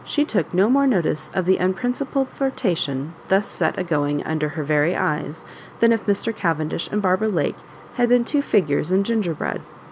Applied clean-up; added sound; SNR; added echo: none; none; none; none.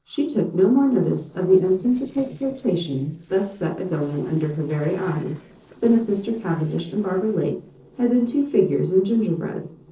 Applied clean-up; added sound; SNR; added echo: neural separator model SepFormer DNS4.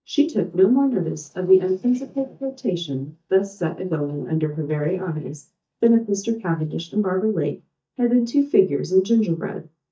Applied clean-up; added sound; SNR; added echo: neural mask model DeepFilterNet 3.